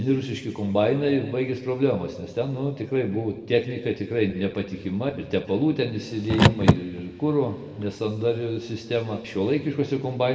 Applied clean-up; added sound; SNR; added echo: none; Car; 0 dB; reverberation time 1.6 s.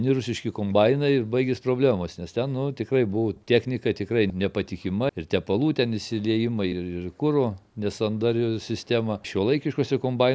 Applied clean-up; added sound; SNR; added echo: none; none; none; none.